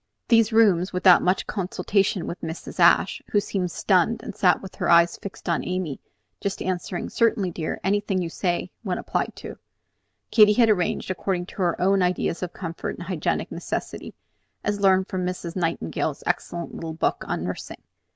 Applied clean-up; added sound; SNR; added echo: none; none; none; none.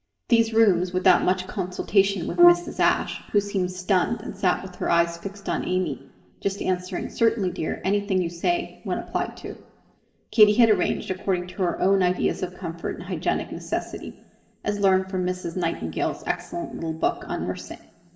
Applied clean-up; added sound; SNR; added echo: none; Brass instrument; -2 dB; reverberation time 2.3 s.